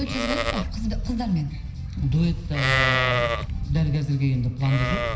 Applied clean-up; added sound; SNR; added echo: none; Livestock, farm animals, working animals; 2 dB; reverberation time 0.9 s.